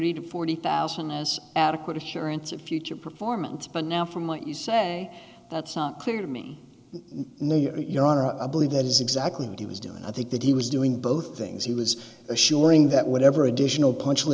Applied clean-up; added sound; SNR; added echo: none; none; none; none.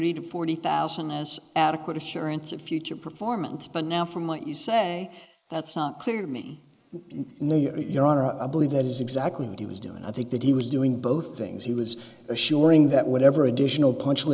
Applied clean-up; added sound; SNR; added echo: neural mask model Resemble Enhance denoiser.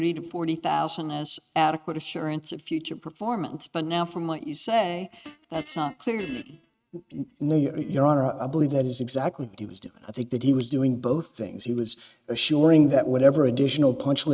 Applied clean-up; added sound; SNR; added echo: neural mask model RNNoise.